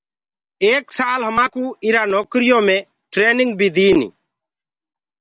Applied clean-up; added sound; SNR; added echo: none; none; none; none.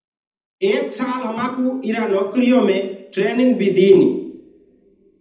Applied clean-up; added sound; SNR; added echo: none; none; none; reverberation time 0.8 s.